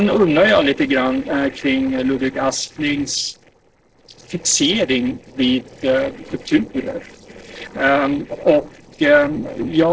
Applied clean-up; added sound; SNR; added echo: neural separator model SepFormer DNS4.